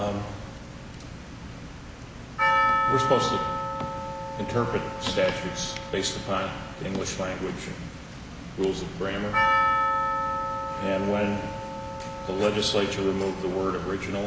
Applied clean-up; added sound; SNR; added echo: none; Percussion; 1 dB; none.